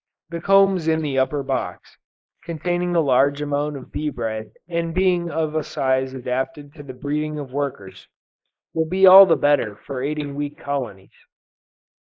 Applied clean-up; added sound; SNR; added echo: neural mask model Resemble Enhance denoiser.